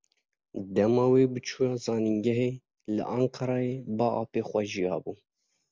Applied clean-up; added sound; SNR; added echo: none; none; none; none.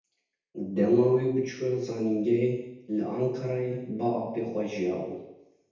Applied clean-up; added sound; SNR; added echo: none; none; none; reverberation time 0.8 s.